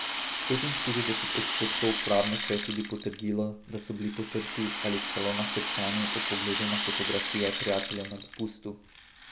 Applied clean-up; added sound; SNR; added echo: none; Rattle (instrument); 1 dB; none.